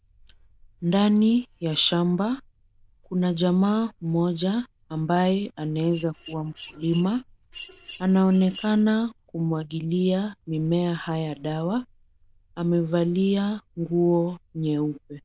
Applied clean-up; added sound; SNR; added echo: neural diffusion model UNIVERSE++.